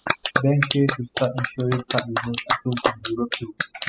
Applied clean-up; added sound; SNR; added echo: classical method spectral subtraction.